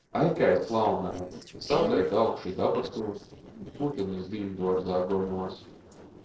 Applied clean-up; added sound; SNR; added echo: neural separator model SepFormer DNS4.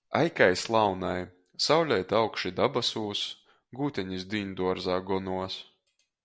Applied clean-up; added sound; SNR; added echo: none; none; none; none.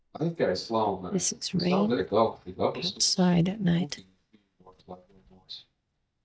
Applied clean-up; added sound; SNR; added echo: neural mask model DeepFilterNet 3.